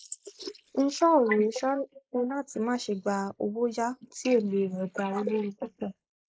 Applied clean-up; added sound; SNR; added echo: neural mask model Resemble Enhance denoiser.